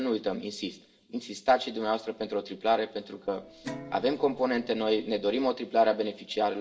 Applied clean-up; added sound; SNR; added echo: none; Guitar; 16 dB; reverberation time 0.7 s.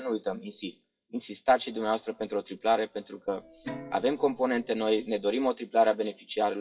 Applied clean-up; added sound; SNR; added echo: classical method WPE with log-MMSE.